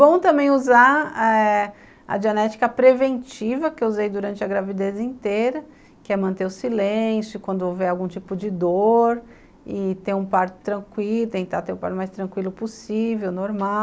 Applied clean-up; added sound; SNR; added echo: none; none; none; none.